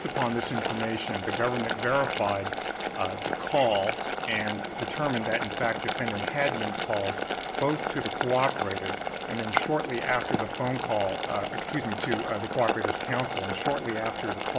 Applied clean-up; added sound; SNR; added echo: none; Boiling; 0 dB; none.